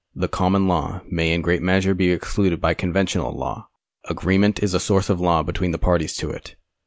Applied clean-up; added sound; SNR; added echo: none; none; none; none.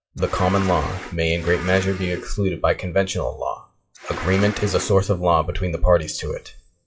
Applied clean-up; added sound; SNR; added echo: classical method WPE with log-MMSE.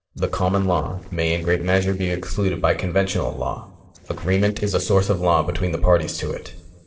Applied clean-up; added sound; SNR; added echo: neural separator model SepFormer DNS4.